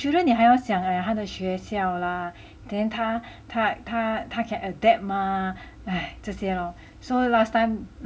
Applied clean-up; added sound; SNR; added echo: none; none; none; none.